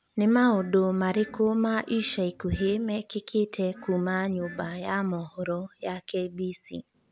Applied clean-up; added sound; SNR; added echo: none; Glass; 19 dB; none.